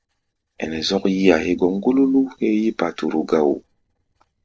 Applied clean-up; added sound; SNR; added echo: neural separator model SepFormer DNS4.